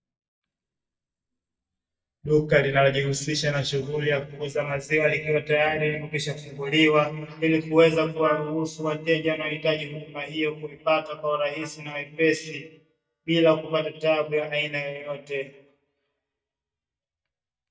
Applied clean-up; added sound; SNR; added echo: neural mask model DeepFilterNet 3.